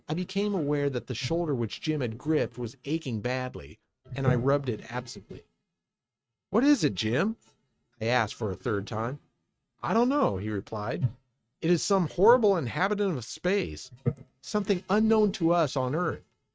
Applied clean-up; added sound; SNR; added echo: neural mask model RNNoise.